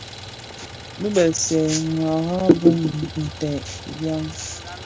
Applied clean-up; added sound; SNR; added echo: none; Idling; 14 dB; none.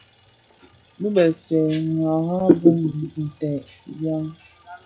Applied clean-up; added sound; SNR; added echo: classical method log-MMSE.